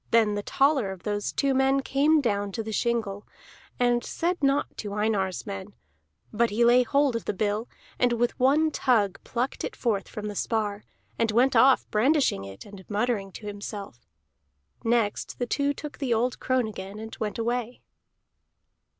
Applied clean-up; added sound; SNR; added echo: none; none; none; none.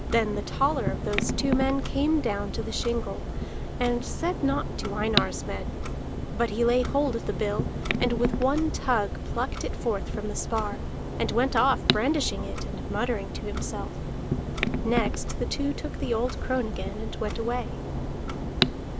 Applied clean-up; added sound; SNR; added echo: none; Clock; 1 dB; none.